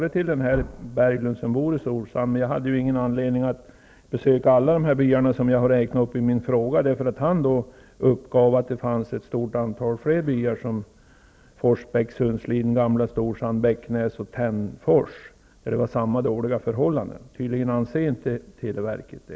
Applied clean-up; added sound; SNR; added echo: none; none; none; none.